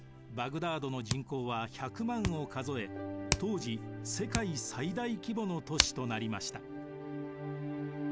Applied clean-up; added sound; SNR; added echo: none; Hands; 5 dB; none.